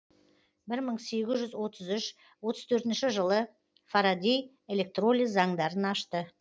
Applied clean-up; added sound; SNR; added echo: none; none; none; none.